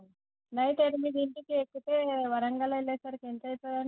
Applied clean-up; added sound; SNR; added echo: none; none; none; none.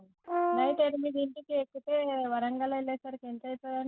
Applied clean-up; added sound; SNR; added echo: none; Brass instrument; 1 dB; none.